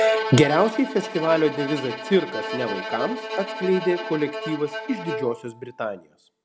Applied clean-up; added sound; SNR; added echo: none; Bowed string instrument; 6 dB; none.